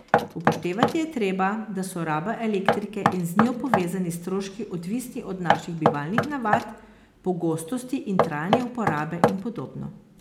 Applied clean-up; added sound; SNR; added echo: none; Knock; 0 dB; none.